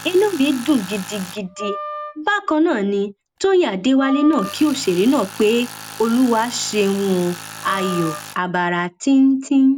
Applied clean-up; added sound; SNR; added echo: none; Tools + Wind instrument, woodwind instrument; 15 dB; none.